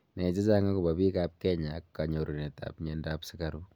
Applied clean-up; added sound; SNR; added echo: none; none; none; none.